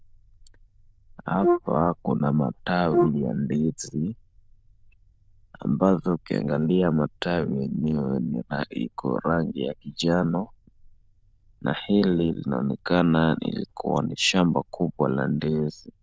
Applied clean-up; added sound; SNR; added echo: neural diffusion model UNIVERSE++.